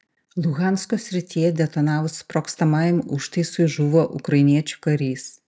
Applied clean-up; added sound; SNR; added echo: none; none; none; none.